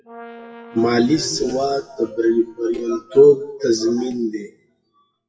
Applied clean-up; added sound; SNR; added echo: classical method WPE with log-MMSE.